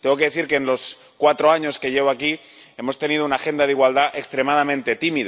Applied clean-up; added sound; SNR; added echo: none; none; none; none.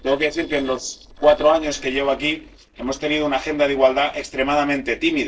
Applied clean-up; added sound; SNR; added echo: neural separator model SepFormer DNS4.